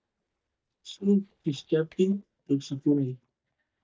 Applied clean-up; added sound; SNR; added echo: neural mask model DeepFilterNet 3.